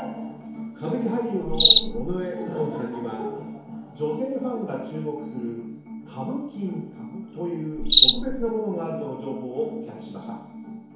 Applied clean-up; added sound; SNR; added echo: none; Cricket; -3 dB; reverberation time 1.0 s.